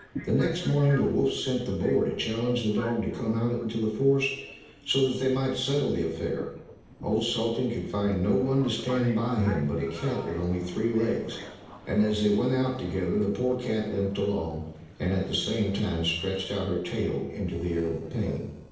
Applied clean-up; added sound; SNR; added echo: neural separator model SepFormer DNS4.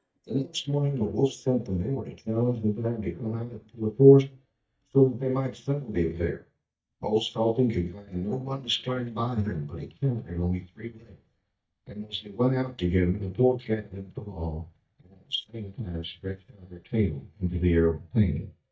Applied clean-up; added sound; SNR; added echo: neural mask model DeepFilterNet 3.